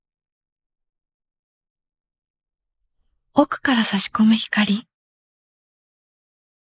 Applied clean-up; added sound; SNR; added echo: neural mask model Resemble Enhance denoiser.